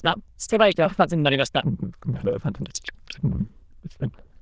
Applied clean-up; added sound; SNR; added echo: neural diffusion model UNIVERSE++.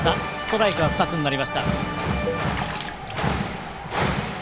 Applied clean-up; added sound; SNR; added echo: none; Cowbell + Water / Splash, splatter; 11 dB; none.